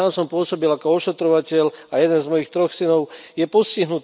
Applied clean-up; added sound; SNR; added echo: none; none; none; none.